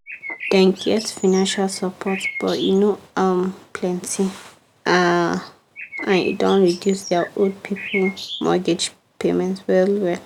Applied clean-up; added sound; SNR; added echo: none; Bird; 12 dB; none.